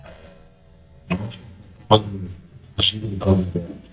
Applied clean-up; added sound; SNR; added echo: neural mask model DeepFilterNet 3.